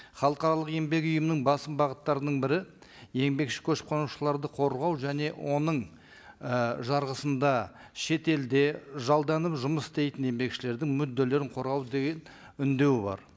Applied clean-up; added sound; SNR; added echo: none; none; none; none.